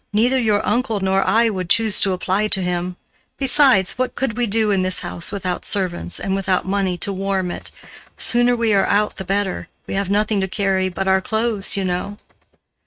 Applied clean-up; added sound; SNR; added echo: neural mask model RNNoise.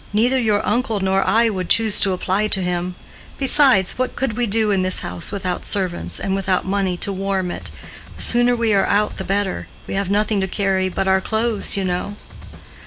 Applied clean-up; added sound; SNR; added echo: none; Drum kit; 16 dB; none.